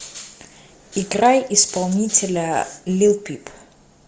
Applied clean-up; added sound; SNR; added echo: none; none; none; none.